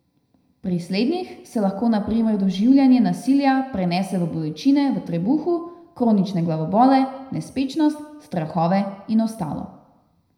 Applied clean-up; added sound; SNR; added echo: none; none; none; reverberation time 0.7 s.